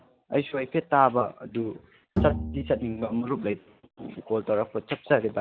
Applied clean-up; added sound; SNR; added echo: none; Bowed string instrument; 4 dB; none.